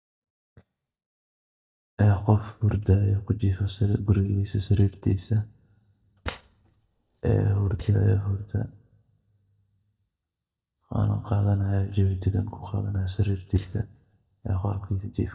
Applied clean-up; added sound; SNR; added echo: neural mask model DeepFilterNet 3.